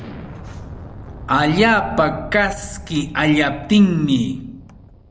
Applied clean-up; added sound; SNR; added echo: none; Explosion; 16 dB; none.